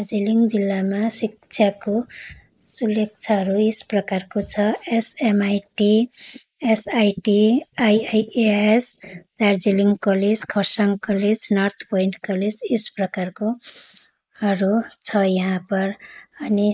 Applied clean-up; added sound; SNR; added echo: neural mask model Resemble Enhance denoiser.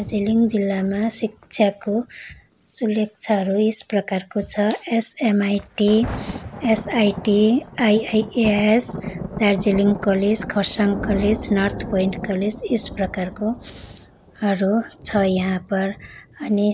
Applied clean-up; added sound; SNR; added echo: none; Thunder; 13 dB; none.